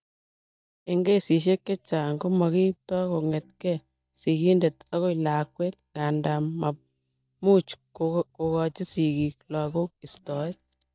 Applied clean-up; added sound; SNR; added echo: neural mask model DeepFilterNet 3.